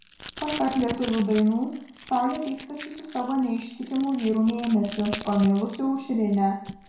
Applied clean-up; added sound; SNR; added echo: none; Packing tape, duct tape; 14 dB; reverberation time 0.6 s.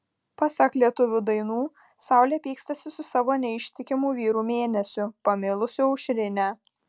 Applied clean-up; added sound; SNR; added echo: none; none; none; none.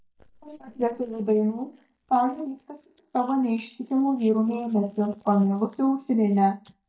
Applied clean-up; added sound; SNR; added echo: neural mask model DeepFilterNet 3.